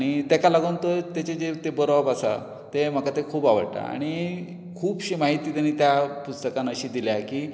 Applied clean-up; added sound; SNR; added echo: none; none; none; none.